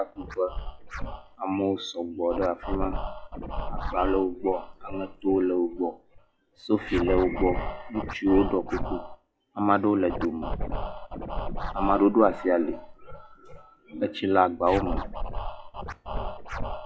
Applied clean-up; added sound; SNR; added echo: classical method log-MMSE.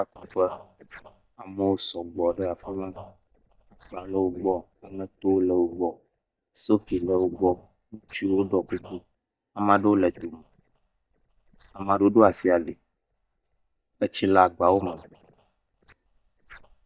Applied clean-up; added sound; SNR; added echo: neural mask model DeepFilterNet 3.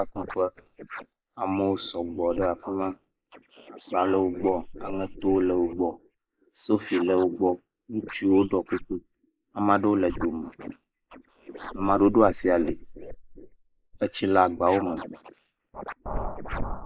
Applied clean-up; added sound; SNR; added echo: neural mask model Resemble Enhance denoiser.